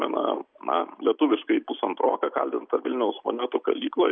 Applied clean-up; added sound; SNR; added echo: none; none; none; none.